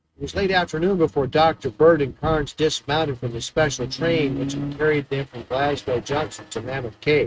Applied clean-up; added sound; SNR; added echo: neural mask model RNNoise.